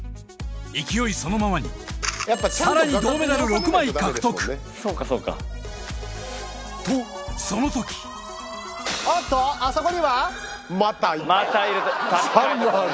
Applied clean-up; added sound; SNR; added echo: none; none; none; none.